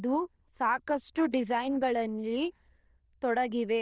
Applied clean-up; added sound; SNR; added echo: neural diffusion model UNIVERSE++.